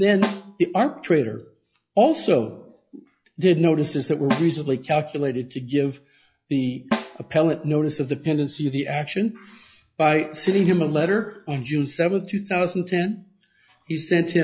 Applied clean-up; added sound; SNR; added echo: classical method log-MMSE.